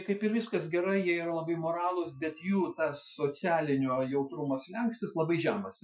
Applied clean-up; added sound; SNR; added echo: classical method Wiener filter.